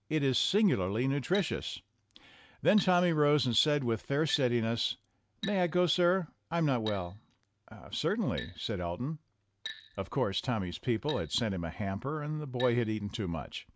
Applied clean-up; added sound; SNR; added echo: none; Glass; 19 dB; none.